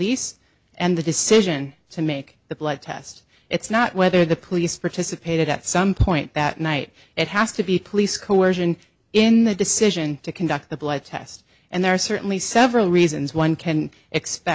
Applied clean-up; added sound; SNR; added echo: none; none; none; none.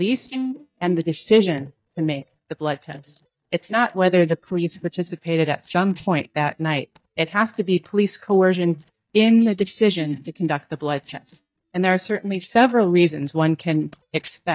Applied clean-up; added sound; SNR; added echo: neural mask model DeepFilterNet 3.